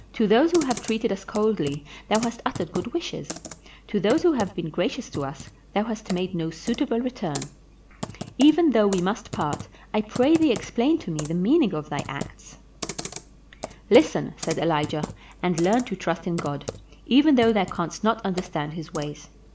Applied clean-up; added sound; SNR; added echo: none; Computer keyboard; 14 dB; none.